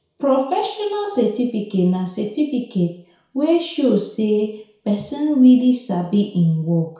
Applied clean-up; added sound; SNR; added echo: none; none; none; reverberation time 0.6 s.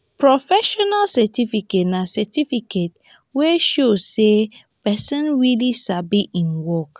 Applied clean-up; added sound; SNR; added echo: none; none; none; none.